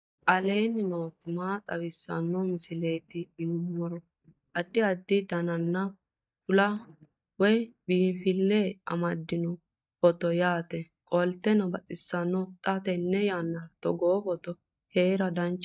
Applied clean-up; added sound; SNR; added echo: neural mask model DeepFilterNet 3.